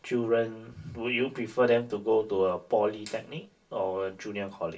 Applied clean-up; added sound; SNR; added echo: none; none; none; reverberation time 0.2 s.